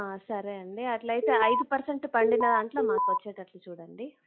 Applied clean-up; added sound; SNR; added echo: classical method log-MMSE.